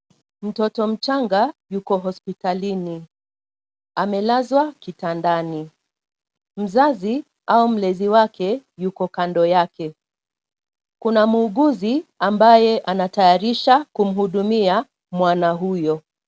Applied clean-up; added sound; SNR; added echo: none; none; none; none.